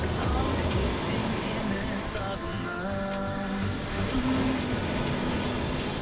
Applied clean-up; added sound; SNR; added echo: none; Waves, surf; 1 dB; reverberation time 0.7 s.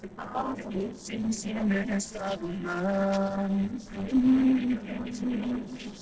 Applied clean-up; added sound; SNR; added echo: neural separator model SepFormer DNS4.